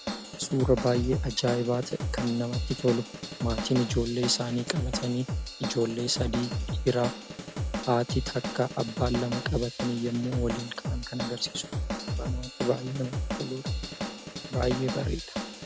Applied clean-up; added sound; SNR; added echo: none; Drum / Drum kit; 4 dB; none.